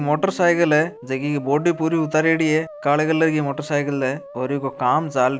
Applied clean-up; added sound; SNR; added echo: none; Musical instrument; 18 dB; none.